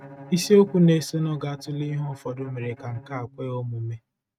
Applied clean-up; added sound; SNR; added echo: neural mask model RNNoise.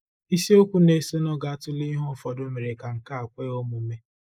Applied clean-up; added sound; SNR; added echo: neural mask model Resemble Enhance denoiser.